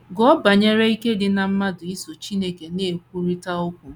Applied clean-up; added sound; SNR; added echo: none; none; none; none.